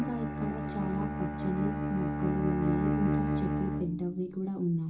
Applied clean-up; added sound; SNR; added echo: none; Bowed string instrument; -1 dB; reverberation time 0.2 s.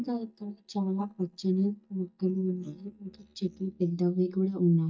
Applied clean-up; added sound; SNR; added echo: neural mask model DeepFilterNet 3.